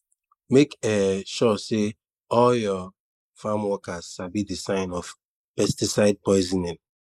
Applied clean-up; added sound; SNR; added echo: neural mask model Resemble Enhance denoiser.